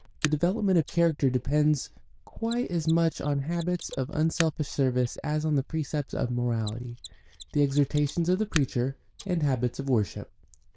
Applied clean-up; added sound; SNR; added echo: neural diffusion model UNIVERSE++.